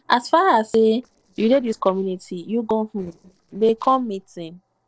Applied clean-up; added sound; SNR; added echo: neural separator model SepFormer DNS4.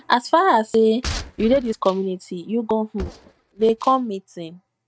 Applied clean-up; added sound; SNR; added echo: neural mask model RNNoise.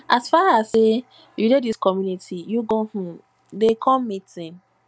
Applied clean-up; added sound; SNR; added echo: none; none; none; none.